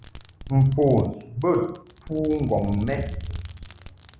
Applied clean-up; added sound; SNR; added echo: none; Fireworks; 19 dB; none.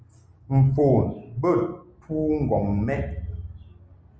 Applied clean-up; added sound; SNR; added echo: none; none; none; none.